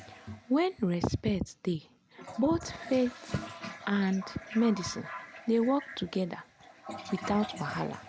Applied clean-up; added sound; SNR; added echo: none; Toilet flush; 14 dB; none.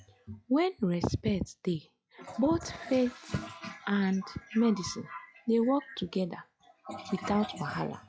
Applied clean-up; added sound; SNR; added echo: classical method log-MMSE.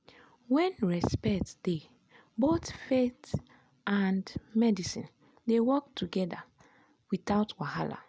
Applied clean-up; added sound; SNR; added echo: none; none; none; none.